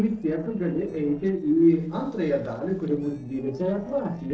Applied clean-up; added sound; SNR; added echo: neural separator model SepFormer DNS4.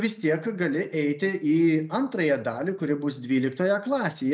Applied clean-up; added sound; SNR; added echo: none; none; none; none.